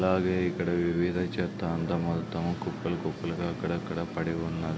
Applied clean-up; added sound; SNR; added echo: none; none; none; none.